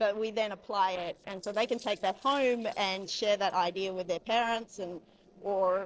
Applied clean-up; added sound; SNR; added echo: neural separator model SepFormer DNS4.